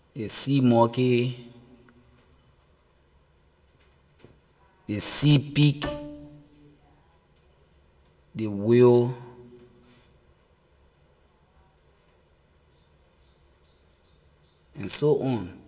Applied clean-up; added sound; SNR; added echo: none; Bowed string instrument; 13 dB; reverberation time 1.1 s.